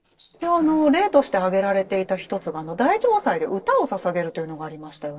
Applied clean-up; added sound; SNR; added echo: neural separator model SepFormer DNS4.